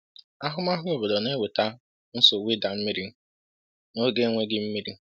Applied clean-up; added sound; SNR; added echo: none; none; none; none.